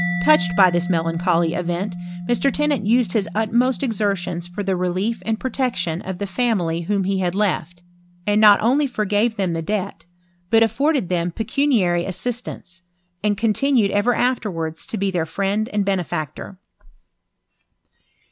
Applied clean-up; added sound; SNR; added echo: none; Mallet percussion; 13 dB; none.